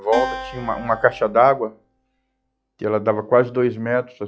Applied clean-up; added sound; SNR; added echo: classical method log-MMSE.